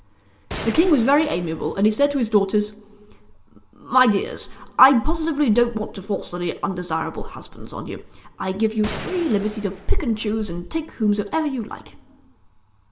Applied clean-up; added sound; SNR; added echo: none; Gunshot, gunfire; 14 dB; reverberation time 1.6 s.